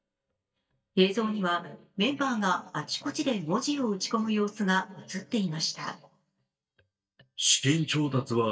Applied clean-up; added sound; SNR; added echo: neural mask model DeepFilterNet 3.